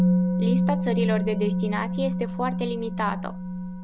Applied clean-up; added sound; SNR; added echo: none; Musical instrument; -5 dB; none.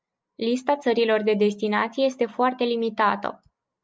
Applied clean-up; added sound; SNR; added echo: none; none; none; none.